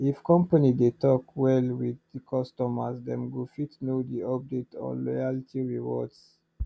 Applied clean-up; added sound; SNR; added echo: none; none; none; none.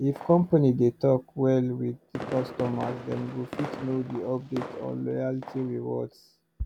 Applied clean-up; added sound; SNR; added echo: none; Fireworks; 14 dB; none.